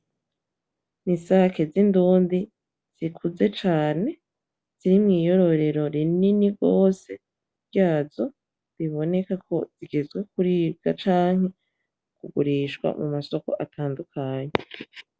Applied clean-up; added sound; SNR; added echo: none; none; none; none.